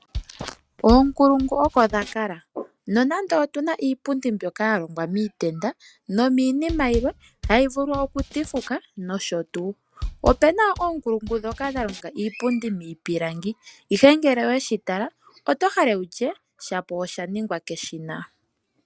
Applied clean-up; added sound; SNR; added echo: neural mask model RNNoise.